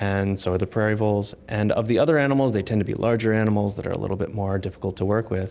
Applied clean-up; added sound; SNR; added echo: none; none; none; none.